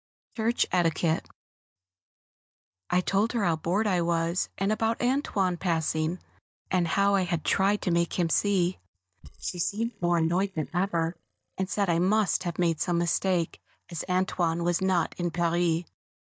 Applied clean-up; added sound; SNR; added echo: neural mask model DeepFilterNet 3.